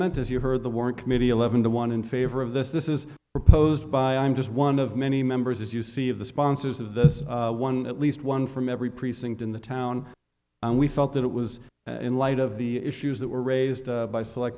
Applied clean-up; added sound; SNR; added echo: none; none; none; none.